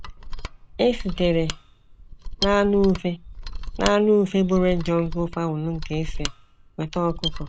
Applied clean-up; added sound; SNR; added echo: none; Mechanisms; 8 dB; none.